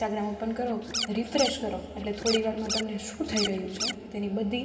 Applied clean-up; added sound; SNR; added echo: none; Scratching (performance technique); 4 dB; reverberation time 2.4 s.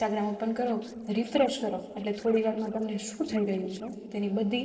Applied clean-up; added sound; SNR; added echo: neural separator model SepFormer DNS4.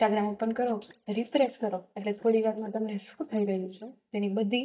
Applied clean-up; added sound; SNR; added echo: neural mask model DeepFilterNet 3.